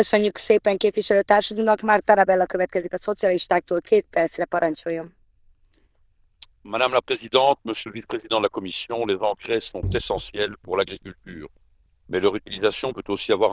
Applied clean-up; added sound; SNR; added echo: neural diffusion model UNIVERSE++.